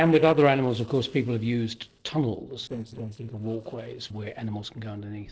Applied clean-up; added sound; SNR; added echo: neural separator model SepFormer DNS4.